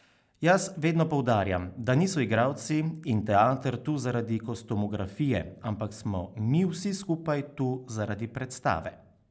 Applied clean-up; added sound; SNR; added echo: none; none; none; none.